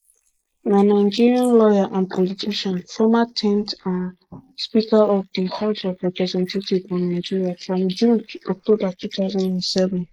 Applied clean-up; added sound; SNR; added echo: neural mask model Resemble Enhance denoiser.